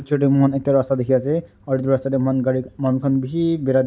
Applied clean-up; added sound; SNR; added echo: none; none; none; none.